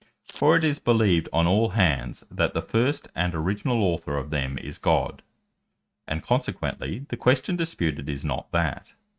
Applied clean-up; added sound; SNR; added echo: neural mask model RNNoise.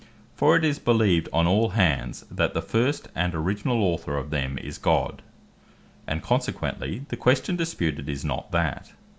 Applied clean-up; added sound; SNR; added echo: none; none; none; none.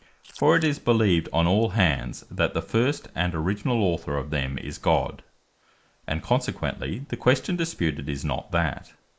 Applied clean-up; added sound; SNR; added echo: neural mask model Resemble Enhance denoiser.